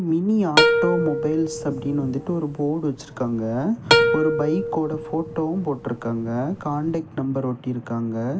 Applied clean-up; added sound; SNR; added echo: none; Plucked string instrument; 0 dB; reverberation time 2.1 s.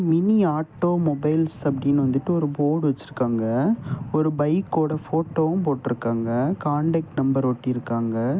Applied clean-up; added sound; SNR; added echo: none; none; none; none.